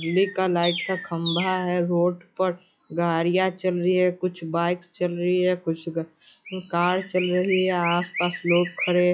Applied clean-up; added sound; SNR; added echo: classical method log-MMSE.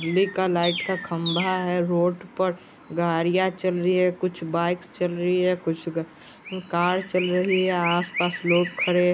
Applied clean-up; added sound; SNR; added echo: none; Chirp, tweet; 11 dB; none.